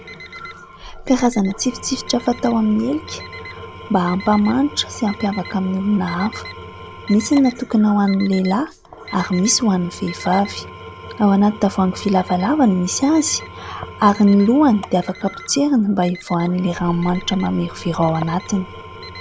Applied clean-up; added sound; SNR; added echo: none; Engine / Tools + Alarm; 16 dB; none.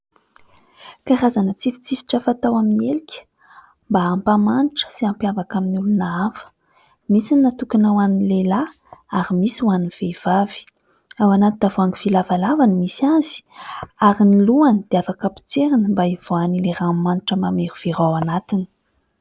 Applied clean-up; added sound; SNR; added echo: none; none; none; none.